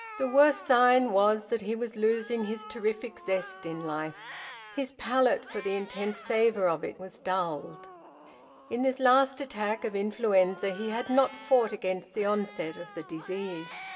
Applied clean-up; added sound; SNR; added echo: none; Cat; 19 dB; reverberation time 0.7 s.